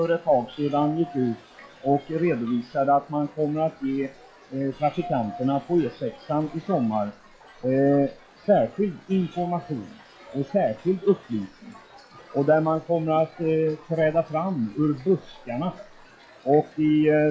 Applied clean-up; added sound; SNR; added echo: classical method log-MMSE.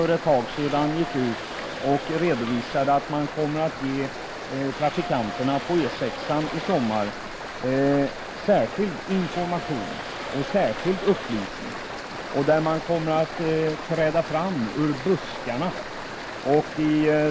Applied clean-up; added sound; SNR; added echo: none; Stream + Subway, metro, underground / Doorbell; 8 dB; none.